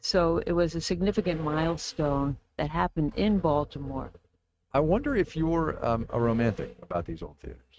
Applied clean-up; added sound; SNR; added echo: neural mask model RNNoise.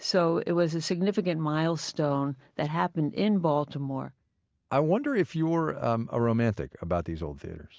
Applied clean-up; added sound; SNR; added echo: none; none; none; none.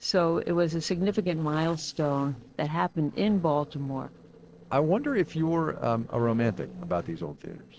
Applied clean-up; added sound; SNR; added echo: neural separator model SepFormer DNS4.